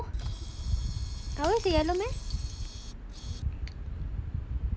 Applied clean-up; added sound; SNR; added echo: none; Shatter / Crushing + Camera; 18 dB; none.